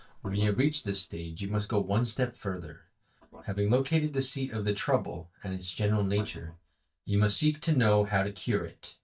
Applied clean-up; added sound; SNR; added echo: neural mask model DeepFilterNet 3.